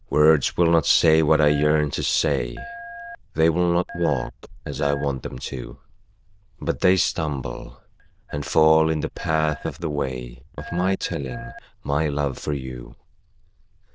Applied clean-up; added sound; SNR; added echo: neural diffusion model UNIVERSE++.